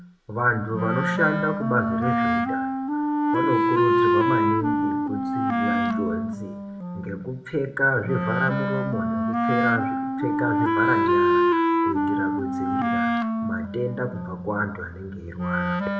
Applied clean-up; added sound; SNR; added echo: none; Wind instrument, woodwind instrument; -4 dB; reverberation time 0.7 s.